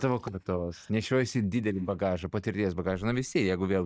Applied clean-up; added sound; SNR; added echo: neural mask model DeepFilterNet 3.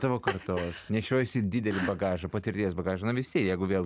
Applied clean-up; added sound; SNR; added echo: none; none; none; none.